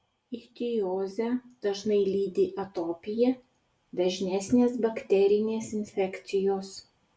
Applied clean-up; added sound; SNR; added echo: none; none; none; none.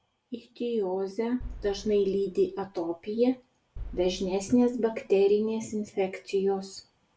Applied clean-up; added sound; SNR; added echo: none; Boom; 17 dB; none.